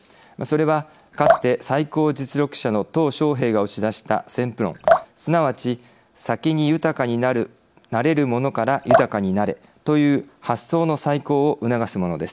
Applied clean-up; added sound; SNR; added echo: none; Drip; 4 dB; none.